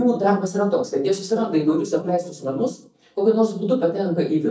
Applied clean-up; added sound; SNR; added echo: neural mask model DeepFilterNet 3.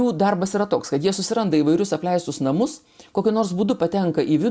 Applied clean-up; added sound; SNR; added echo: none; none; none; none.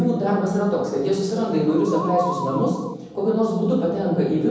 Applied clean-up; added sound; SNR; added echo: none; Musical instrument; 9 dB; reverberation time 1.1 s.